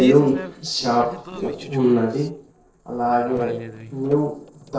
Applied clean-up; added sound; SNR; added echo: neural separator model SepFormer DNS4.